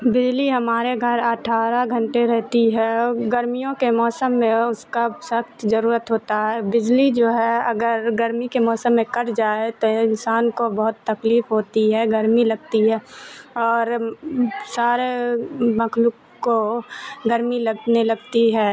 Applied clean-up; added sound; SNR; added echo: none; none; none; none.